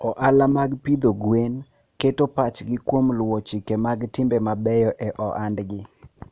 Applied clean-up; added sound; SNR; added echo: none; none; none; none.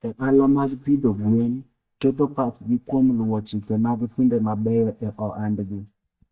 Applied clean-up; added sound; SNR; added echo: neural mask model DeepFilterNet 3.